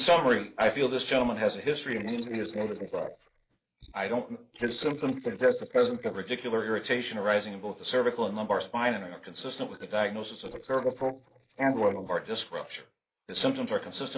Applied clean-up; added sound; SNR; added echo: neural mask model Resemble Enhance denoiser.